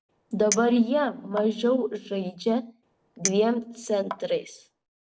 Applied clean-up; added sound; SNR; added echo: none; Chink, clink; 12 dB; none.